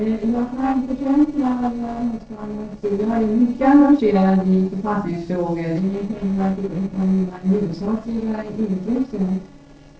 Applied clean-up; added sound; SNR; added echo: neural separator model SepFormer DNS4.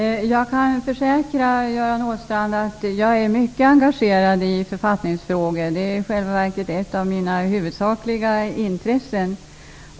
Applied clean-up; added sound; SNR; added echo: none; none; none; none.